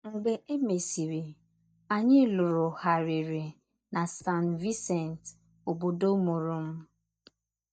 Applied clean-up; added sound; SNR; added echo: neural mask model DeepFilterNet 3.